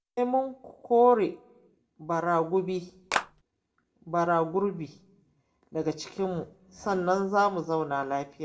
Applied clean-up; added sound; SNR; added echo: none; Clapping; 1 dB; reverberation time 0.3 s.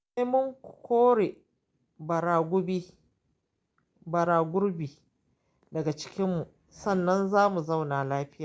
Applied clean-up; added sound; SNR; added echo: none; none; none; none.